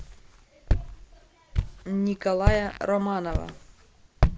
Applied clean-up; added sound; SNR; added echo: none; Walk, footsteps; -1 dB; none.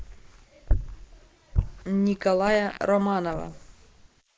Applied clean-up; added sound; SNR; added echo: neural mask model Resemble Enhance denoiser.